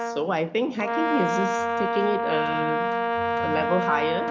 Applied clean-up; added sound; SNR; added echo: none; Brass instrument; -1 dB; none.